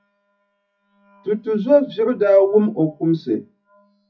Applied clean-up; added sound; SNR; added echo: classical method WPE with log-MMSE.